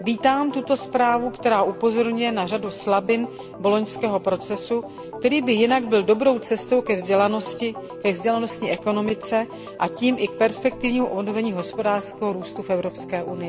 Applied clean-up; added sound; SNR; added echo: none; Organ; 13 dB; none.